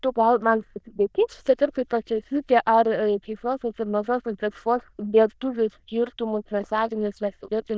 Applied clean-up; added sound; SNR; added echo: neural diffusion model UNIVERSE++.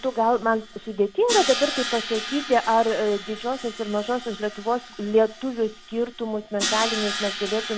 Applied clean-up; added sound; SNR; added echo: none; Crash cymbal; 8 dB; none.